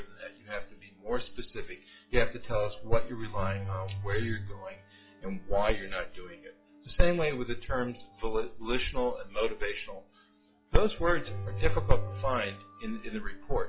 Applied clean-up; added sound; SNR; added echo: classical method log-MMSE.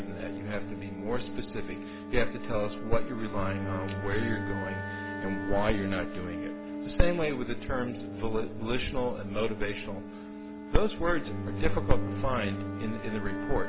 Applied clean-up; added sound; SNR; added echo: none; Bowed string instrument + Wind instrument, woodwind instrument; 8 dB; none.